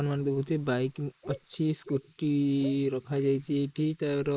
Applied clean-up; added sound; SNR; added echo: neural mask model Resemble Enhance denoiser.